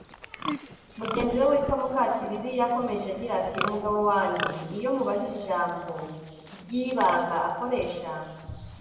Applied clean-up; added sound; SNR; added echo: none; Livestock, farm animals, working animals; 11 dB; reverberation time 1.2 s.